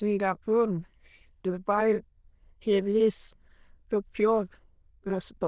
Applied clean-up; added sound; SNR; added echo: neural diffusion model UNIVERSE++.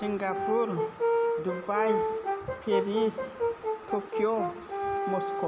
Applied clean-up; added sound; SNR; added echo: none; Brass instrument; -2 dB; none.